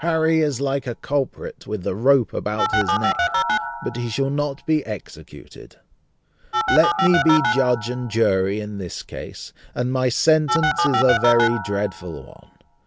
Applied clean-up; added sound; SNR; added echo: none; Telephone; 4 dB; none.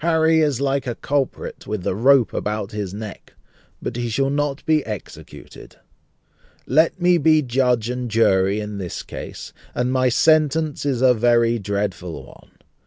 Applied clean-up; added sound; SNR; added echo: none; none; none; none.